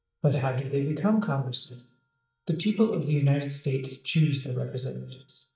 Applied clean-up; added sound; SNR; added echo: neural mask model DeepFilterNet 3.